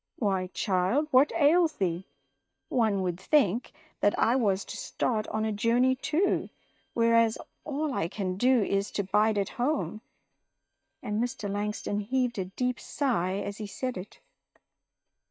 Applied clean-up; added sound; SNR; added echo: neural mask model DeepFilterNet 3.